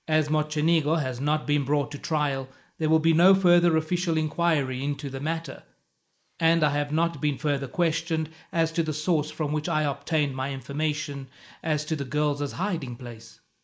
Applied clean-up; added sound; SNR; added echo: neural mask model Resemble Enhance denoiser.